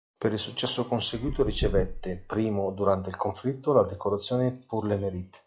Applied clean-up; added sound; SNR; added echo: classical method log-MMSE.